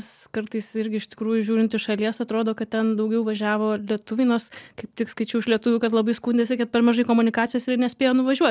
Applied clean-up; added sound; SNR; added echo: none; none; none; none.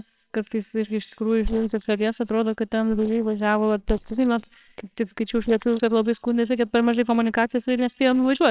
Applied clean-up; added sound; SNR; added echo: neural separator model SepFormer WHAMR!.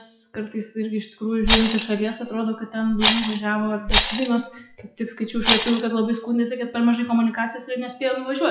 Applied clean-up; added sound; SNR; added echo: classical method WPE with log-MMSE.